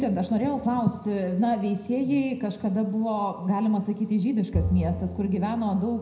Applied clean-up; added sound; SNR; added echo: none; Bowed string instrument; 11 dB; reverberation time 0.8 s.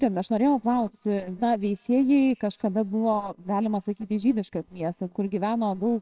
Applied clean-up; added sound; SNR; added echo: neural separator model SepFormer WHAMR!.